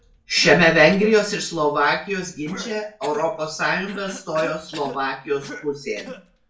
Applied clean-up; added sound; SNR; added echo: none; Cough; 19 dB; reverberation time 0.2 s.